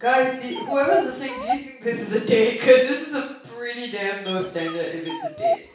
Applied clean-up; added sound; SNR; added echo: none; Dog; 8 dB; reverberation time 0.6 s.